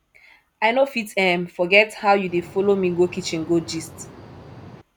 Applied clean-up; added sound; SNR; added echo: none; Boat, Water vehicle; 19 dB; none.